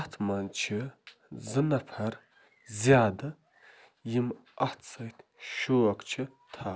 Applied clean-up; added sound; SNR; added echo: none; none; none; none.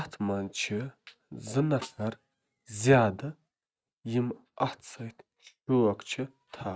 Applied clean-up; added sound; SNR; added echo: neural mask model RNNoise.